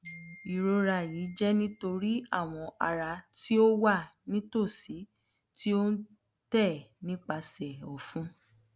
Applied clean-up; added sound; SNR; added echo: none; none; none; none.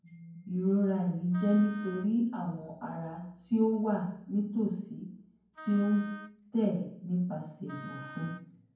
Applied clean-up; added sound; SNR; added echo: none; Wind instrument, woodwind instrument; 17 dB; reverberation time 0.9 s.